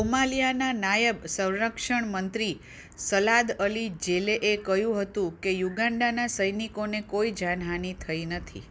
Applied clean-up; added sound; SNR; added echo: none; none; none; none.